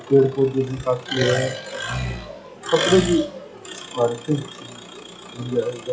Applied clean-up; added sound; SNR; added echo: classical method log-MMSE.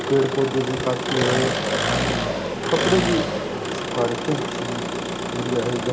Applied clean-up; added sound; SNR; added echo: none; Engine; -1 dB; none.